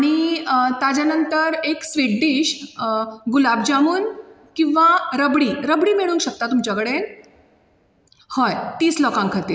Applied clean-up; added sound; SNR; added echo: none; none; none; none.